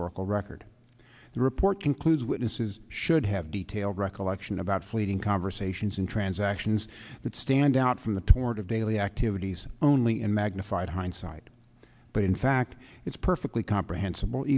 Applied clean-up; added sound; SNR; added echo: none; none; none; none.